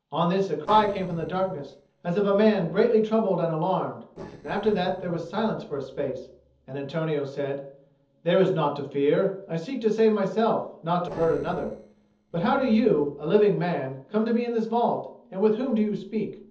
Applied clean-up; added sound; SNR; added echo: neural separator model SepFormer DNS4.